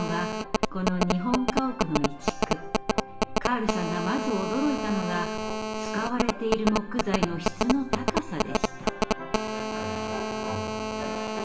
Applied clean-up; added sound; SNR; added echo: none; Telephone; -1 dB; reverberation time 0.8 s.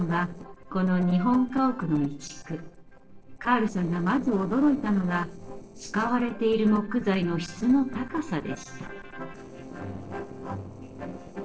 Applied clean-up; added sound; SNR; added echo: neural separator model SepFormer DNS4.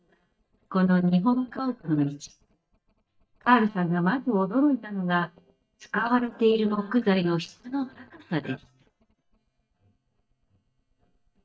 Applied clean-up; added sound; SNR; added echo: neural mask model DeepFilterNet 3.